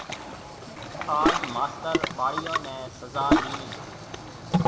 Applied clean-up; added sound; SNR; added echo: none; Ocean; -3 dB; none.